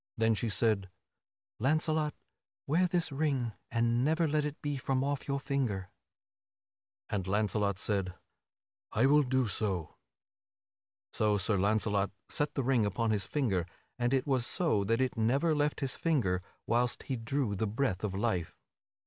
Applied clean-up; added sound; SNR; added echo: none; none; none; none.